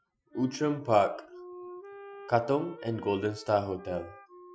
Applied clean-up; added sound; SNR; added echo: classical method Wiener filter.